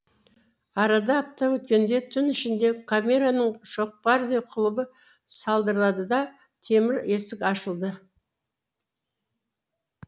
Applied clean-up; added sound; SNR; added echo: none; none; none; none.